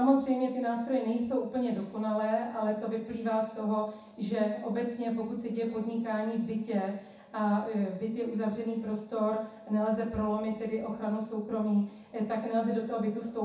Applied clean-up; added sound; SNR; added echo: none; none; none; reverberation time 0.7 s.